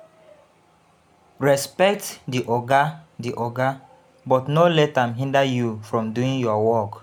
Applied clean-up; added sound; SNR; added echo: none; none; none; none.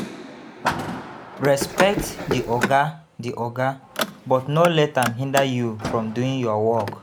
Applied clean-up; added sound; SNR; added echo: none; Car + Run; 7 dB; none.